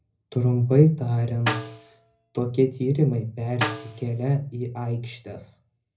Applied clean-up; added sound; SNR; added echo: none; Snare drum; 11 dB; reverberation time 0.4 s.